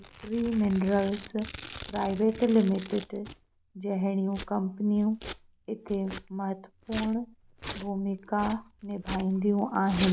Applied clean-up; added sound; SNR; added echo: none; Domestic sounds, home sounds; 11 dB; none.